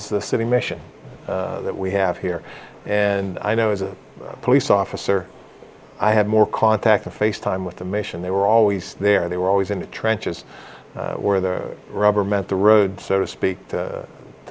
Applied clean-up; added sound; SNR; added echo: none; none; none; none.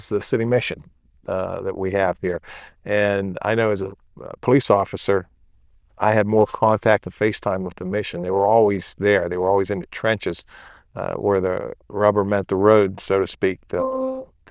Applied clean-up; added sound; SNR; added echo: neural diffusion model UNIVERSE++.